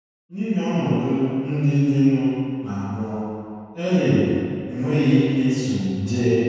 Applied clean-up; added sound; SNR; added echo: none; none; none; reverberation time 2.1 s.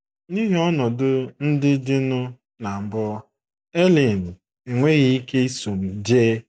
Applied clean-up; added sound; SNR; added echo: none; none; none; none.